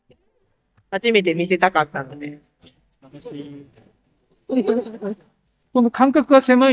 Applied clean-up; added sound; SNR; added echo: neural mask model DeepFilterNet 3.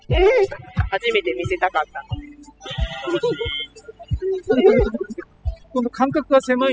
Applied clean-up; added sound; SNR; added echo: classical method spectral subtraction.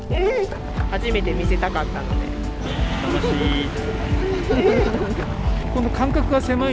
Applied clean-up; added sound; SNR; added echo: none; Dog; 9 dB; none.